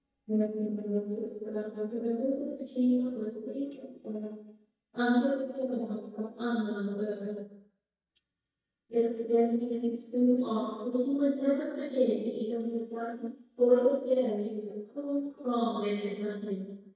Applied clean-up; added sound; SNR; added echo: neural mask model DeepFilterNet 3.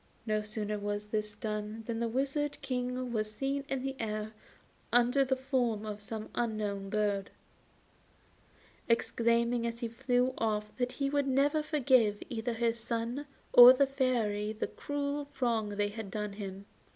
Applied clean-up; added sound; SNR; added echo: none; none; none; none.